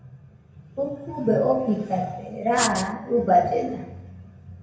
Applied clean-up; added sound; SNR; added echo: none; Writing; 5 dB; reverberation time 0.8 s.